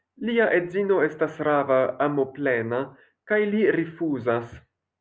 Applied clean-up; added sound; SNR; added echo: none; none; none; none.